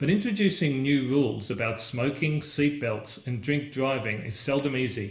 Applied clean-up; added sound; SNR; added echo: none; none; none; reverberation time 0.9 s.